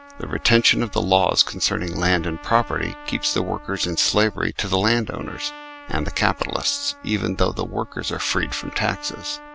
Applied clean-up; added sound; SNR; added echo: none; Trumpet; 20 dB; none.